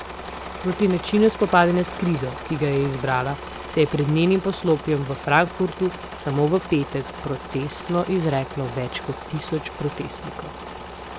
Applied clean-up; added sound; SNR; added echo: none; Engine / Mechanisms; 12 dB; none.